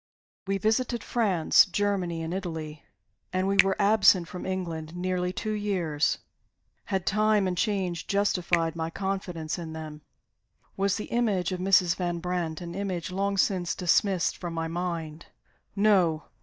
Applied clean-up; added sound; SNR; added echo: neural mask model DeepFilterNet 3.